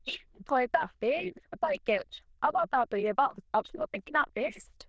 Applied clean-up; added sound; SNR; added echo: neural diffusion model UNIVERSE++.